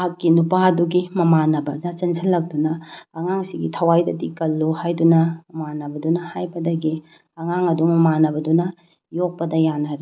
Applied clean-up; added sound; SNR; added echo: none; none; none; none.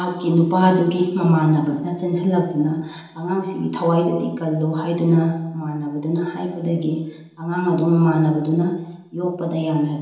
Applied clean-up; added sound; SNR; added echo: none; none; none; reverberation time 0.9 s.